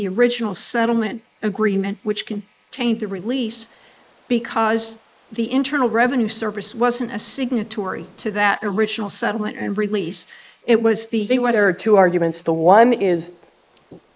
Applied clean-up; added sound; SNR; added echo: neural mask model Resemble Enhance denoiser.